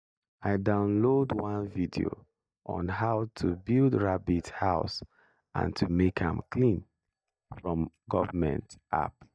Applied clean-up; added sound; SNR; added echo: neural mask model DeepFilterNet 3.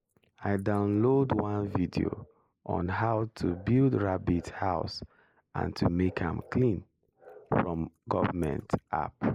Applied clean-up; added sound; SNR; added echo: neural mask model Resemble Enhance denoiser.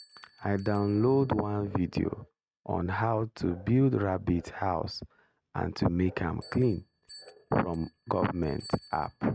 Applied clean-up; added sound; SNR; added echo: neural mask model RNNoise.